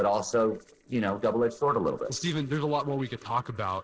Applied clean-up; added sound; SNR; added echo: neural separator model SepFormer DNS4.